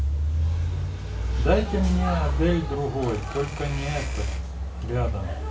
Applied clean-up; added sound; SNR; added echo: none; none; none; none.